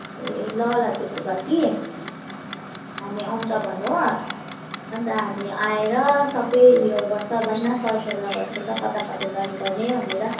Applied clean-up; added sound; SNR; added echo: none; Clock; 9 dB; reverberation time 0.6 s.